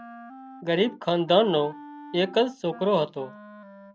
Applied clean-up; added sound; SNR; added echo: none; Wind instrument, woodwind instrument; 18 dB; none.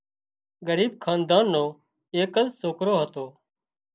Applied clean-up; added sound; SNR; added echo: none; none; none; none.